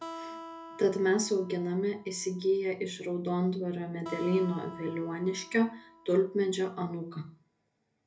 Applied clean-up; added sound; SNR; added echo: none; Acoustic guitar; 17 dB; reverberation time 0.3 s.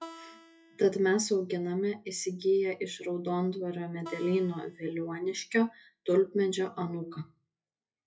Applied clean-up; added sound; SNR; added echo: classical method WPE with log-MMSE.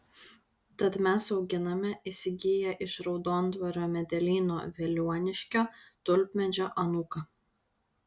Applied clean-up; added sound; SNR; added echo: none; none; none; none.